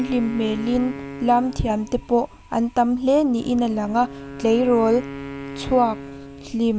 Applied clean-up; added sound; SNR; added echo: none; Wind instrument, woodwind instrument; 14 dB; none.